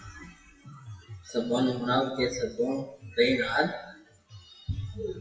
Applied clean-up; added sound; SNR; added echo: classical method WPE with log-MMSE.